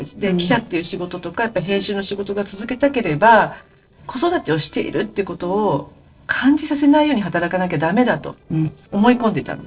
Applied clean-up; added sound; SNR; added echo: neural separator model SepFormer DNS4.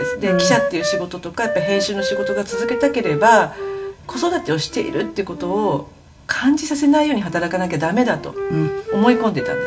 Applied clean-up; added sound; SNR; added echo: none; Wind instrument, woodwind instrument; 5 dB; reverberation time 0.2 s.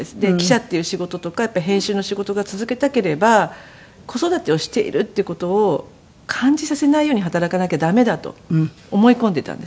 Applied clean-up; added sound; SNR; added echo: none; none; none; none.